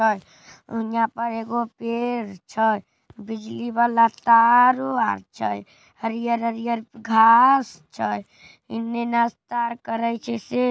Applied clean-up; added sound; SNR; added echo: none; none; none; none.